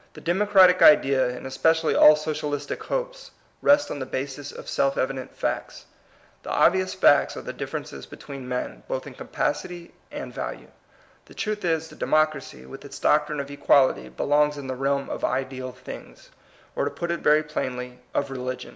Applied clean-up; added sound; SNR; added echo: none; none; none; none.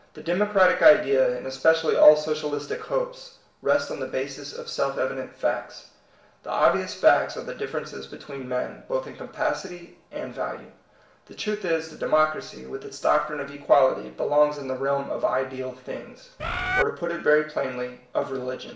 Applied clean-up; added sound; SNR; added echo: none; Bird; 1 dB; reverberation time 0.5 s.